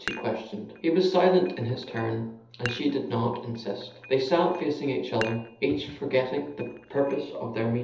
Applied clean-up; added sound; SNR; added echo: none; Dishes, pots, and pans; 17 dB; reverberation time 0.7 s.